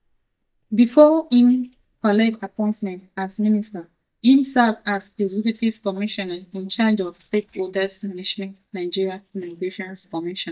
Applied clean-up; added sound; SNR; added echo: neural mask model DeepFilterNet 3.